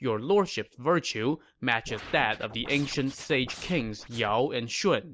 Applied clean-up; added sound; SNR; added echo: none; Scratching (performance technique); 16 dB; none.